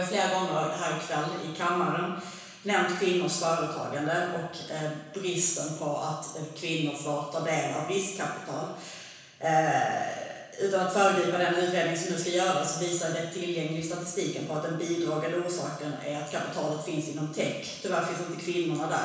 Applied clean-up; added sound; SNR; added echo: none; none; none; reverberation time 1.1 s.